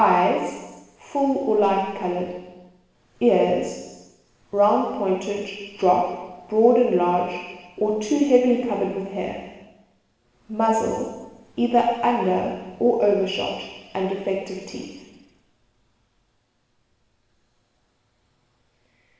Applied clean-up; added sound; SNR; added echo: none; none; none; reverberation time 1.1 s.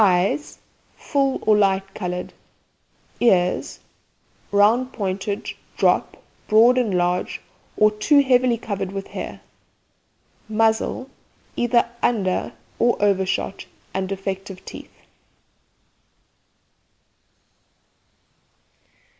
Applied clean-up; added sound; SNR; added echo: none; none; none; none.